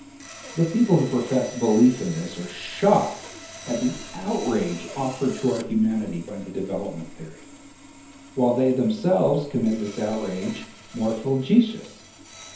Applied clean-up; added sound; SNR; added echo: none; Sawing; 17 dB; reverberation time 0.5 s.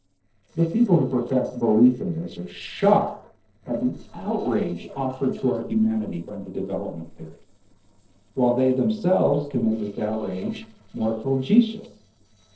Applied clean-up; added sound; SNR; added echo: neural separator model SepFormer DNS4.